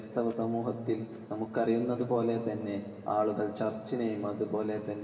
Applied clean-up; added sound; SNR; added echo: none; none; none; reverberation time 2.6 s.